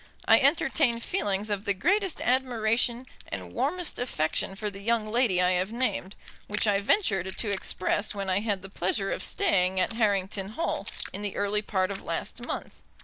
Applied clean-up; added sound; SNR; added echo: none; Chewing, mastication; 15 dB; none.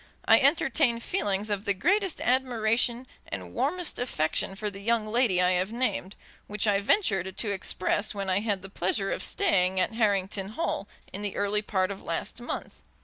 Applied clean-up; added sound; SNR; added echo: none; none; none; none.